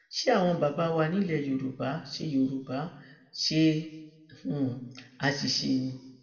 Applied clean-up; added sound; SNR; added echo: none; none; none; reverberation time 0.8 s.